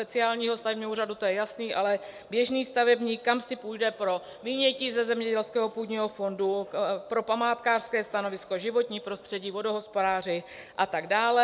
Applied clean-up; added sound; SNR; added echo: none; none; none; none.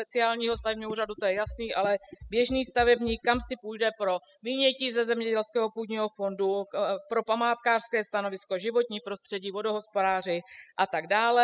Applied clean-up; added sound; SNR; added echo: classical method spectral subtraction.